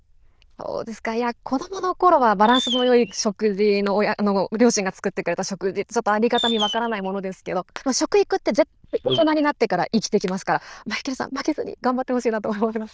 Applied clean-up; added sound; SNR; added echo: neural diffusion model UNIVERSE++.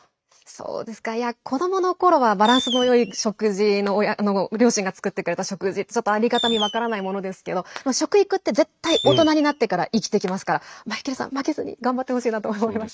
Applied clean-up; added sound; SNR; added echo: neural mask model RNNoise.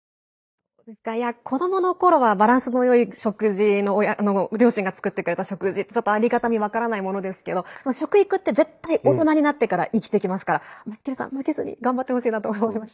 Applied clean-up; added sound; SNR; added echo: neural mask model DeepFilterNet 3.